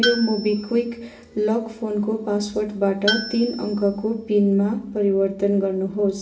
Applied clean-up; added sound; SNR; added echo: none; Tools; 11 dB; reverberation time 0.6 s.